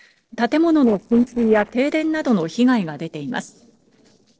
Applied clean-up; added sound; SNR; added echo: neural separator model SepFormer DNS4.